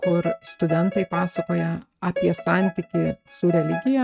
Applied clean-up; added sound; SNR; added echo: neural mask model RNNoise.